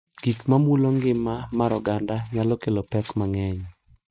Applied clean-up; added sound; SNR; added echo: neural mask model RNNoise.